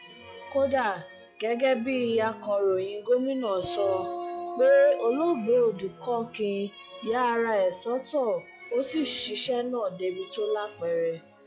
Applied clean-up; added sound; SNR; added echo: classical method log-MMSE.